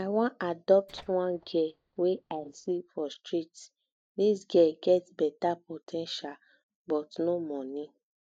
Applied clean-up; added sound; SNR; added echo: neural mask model DeepFilterNet 3.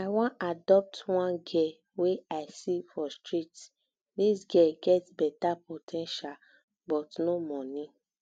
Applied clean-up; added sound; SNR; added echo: none; none; none; none.